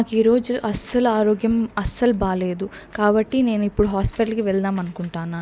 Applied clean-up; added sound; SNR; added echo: none; none; none; none.